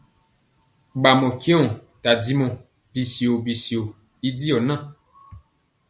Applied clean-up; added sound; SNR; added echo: none; none; none; none.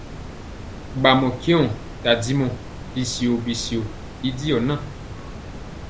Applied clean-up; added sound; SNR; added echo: none; Water; 11 dB; none.